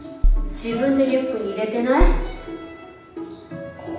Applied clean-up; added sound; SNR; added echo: none; Bass drum; -3 dB; reverberation time 0.9 s.